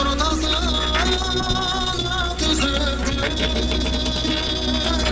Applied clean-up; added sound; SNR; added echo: neural separator model SepFormer DNS4.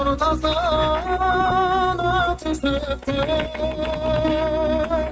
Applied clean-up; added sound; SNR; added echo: neural mask model RNNoise.